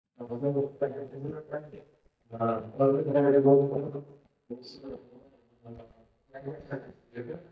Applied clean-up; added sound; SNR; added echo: neural mask model DeepFilterNet 3.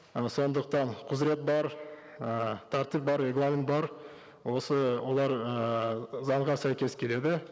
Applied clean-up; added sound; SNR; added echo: none; none; none; none.